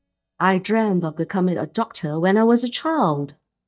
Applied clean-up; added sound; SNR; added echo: neural mask model DeepFilterNet 3.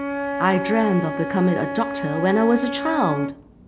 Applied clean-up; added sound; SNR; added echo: none; Wind instrument, woodwind instrument; 6 dB; none.